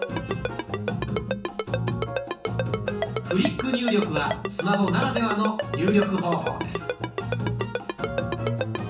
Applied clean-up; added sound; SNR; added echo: none; Ringtone; 5 dB; reverberation time 0.8 s.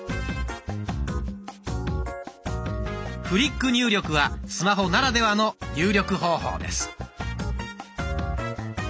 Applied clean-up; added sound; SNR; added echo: none; none; none; none.